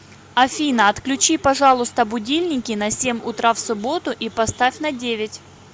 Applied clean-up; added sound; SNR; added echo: none; none; none; none.